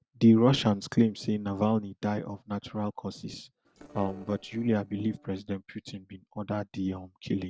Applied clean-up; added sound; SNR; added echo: neural separator model SepFormer DNS4.